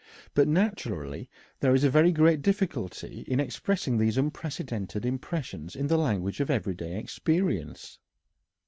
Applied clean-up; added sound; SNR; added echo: none; none; none; none.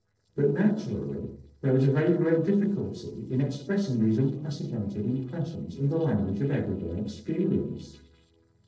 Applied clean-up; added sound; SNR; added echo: neural separator model SepFormer DNS4.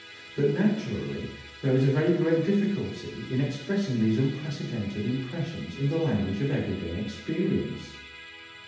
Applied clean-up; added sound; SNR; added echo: none; Musical instrument; 18 dB; reverberation time 0.8 s.